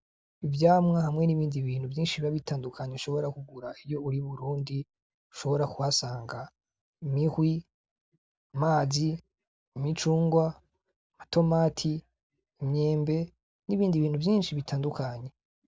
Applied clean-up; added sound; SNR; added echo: none; none; none; none.